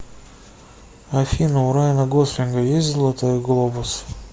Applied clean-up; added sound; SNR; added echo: none; none; none; none.